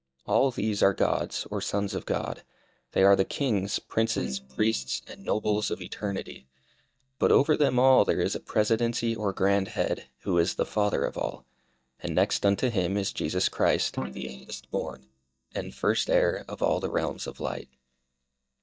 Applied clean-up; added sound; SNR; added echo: neural mask model DeepFilterNet 3.